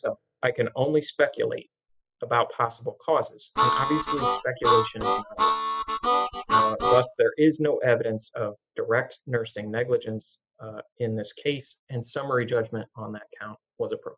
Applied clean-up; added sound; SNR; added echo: classical method spectral subtraction.